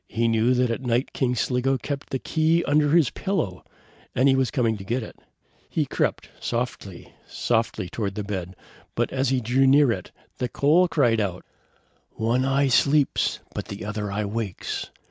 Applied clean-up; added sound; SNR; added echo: none; none; none; none.